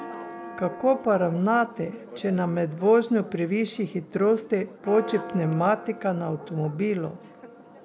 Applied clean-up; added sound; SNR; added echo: none; Church bell; 15 dB; none.